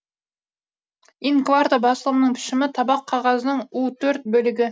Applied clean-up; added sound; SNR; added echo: none; none; none; none.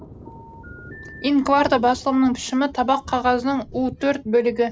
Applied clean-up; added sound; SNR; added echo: none; Thunder + Telephone; 19 dB; none.